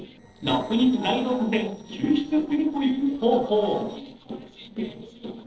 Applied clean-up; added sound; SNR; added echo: neural separator model SepFormer DNS4.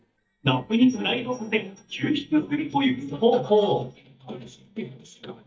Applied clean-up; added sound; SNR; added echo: neural mask model DeepFilterNet 3.